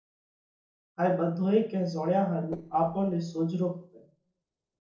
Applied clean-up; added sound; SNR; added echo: neural separator model SepFormer DNS4.